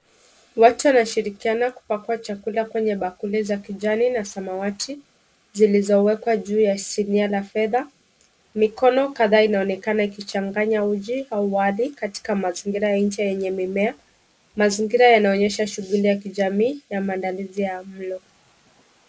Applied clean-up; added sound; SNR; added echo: neural mask model Resemble Enhance denoiser.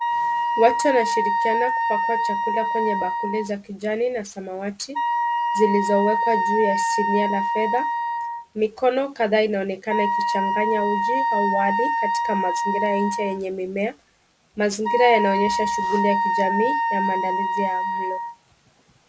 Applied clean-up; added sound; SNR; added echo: none; Wind instrument, woodwind instrument; -1 dB; none.